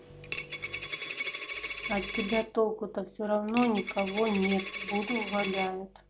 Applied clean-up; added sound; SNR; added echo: none; Coin (dropping); 0 dB; none.